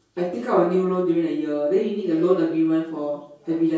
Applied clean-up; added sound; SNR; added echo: none; none; none; reverberation time 0.6 s.